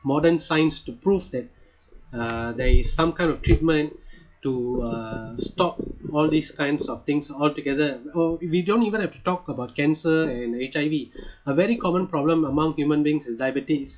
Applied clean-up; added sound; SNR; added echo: classical method log-MMSE.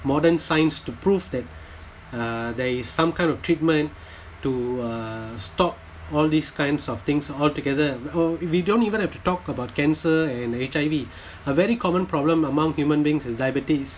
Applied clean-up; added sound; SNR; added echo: none; none; none; none.